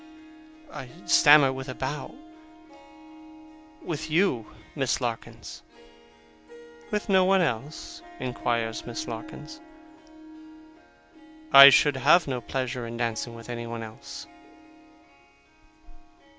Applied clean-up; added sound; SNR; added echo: none; Harp; 18 dB; none.